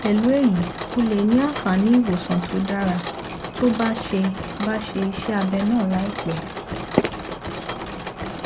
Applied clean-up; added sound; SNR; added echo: none; Mechanisms; 8 dB; none.